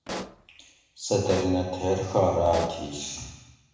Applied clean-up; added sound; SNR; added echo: none; Explosion; 13 dB; reverberation time 1.0 s.